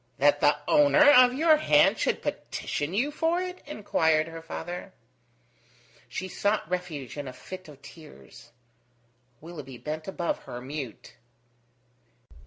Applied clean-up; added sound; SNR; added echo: none; none; none; none.